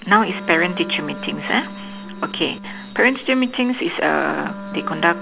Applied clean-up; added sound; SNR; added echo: none; Wind instrument, woodwind instrument; 14 dB; none.